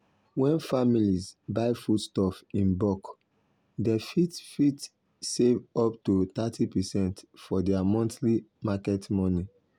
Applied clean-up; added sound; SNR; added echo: none; none; none; none.